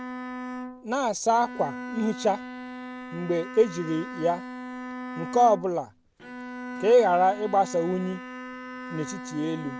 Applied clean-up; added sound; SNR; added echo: none; Bowed string instrument; 11 dB; none.